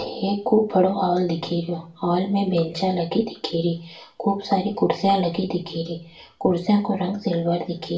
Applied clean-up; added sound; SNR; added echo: none; none; none; reverberation time 0.3 s.